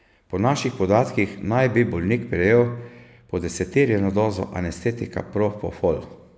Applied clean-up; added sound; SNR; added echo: none; none; none; none.